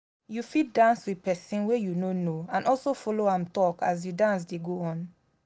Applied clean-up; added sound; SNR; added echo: none; none; none; none.